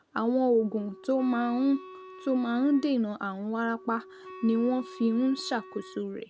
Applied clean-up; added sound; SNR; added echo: none; Wind instrument, woodwind instrument; 19 dB; none.